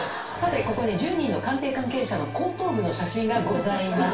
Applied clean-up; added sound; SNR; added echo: none; none; none; reverberation time 0.3 s.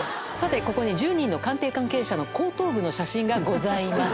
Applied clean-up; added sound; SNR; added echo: none; none; none; none.